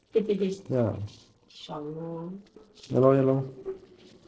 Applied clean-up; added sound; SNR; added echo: neural separator model SepFormer DNS4.